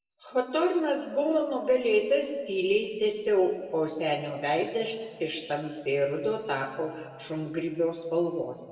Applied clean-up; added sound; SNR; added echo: none; none; none; reverberation time 1.9 s.